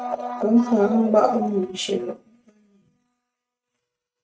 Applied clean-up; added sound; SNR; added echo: neural mask model RNNoise.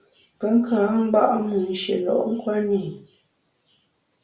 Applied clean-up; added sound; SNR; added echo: none; none; none; none.